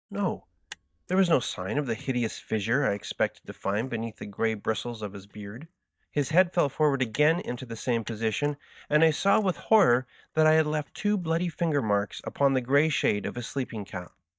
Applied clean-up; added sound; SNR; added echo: neural mask model DeepFilterNet 3.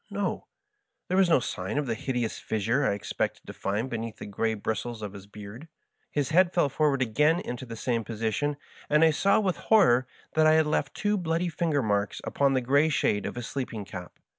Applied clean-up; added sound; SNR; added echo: none; none; none; none.